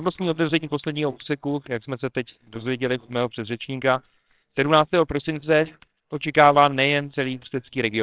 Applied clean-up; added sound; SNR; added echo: neural separator model SepFormer WHAMR!.